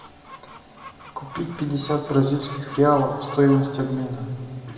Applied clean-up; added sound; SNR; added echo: none; Chicken, rooster; 20 dB; reverberation time 2.0 s.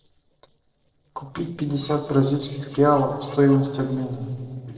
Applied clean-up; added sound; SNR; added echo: neural separator model SepFormer DNS4.